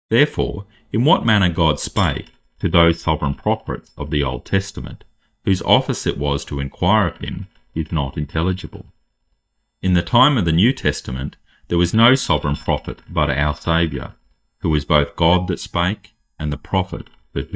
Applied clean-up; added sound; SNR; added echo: neural mask model DeepFilterNet 3.